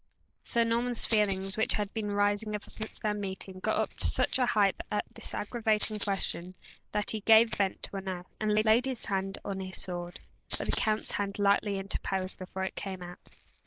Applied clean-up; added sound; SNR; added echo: neural mask model Resemble Enhance denoiser.